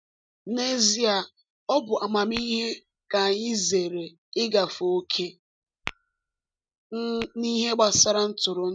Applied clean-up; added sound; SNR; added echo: neural mask model RNNoise.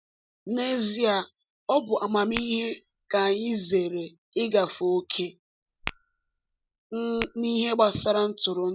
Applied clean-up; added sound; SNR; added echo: none; Tap / Glass; 16 dB; none.